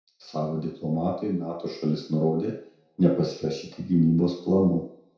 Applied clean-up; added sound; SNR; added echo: none; none; none; reverberation time 0.6 s.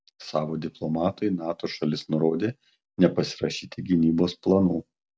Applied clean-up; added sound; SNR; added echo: none; none; none; none.